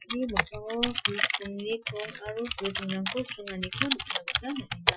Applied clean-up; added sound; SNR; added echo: classical method Wiener filter.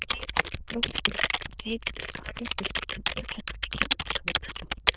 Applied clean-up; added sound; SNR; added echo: neural diffusion model UNIVERSE++.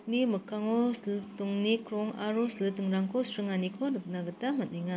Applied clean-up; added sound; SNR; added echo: none; none; none; none.